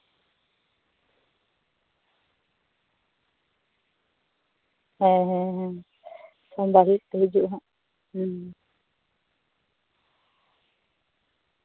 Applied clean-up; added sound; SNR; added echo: none; none; none; none.